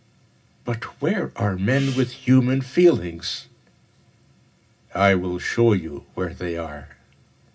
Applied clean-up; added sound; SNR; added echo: none; Gong; 18 dB; reverberation time 0.4 s.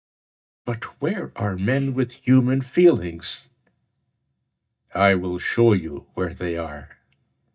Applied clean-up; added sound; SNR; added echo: neural mask model DeepFilterNet 3.